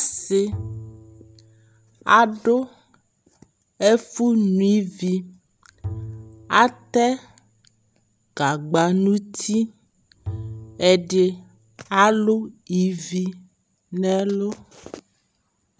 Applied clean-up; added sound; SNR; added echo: none; Bowed string instrument; 16 dB; none.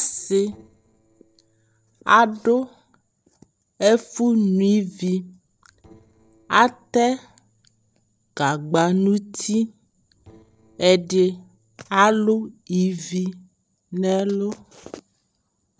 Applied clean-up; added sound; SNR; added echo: neural separator model SepFormer DNS4.